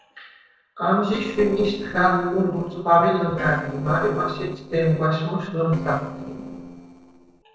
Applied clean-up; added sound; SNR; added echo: neural separator model SepFormer DNS4.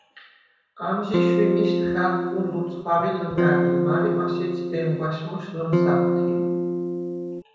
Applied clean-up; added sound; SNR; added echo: none; Electric guitar / Strum; -4 dB; reverberation time 1.2 s.